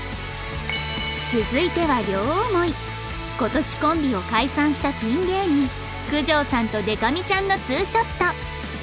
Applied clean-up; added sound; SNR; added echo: none; none; none; none.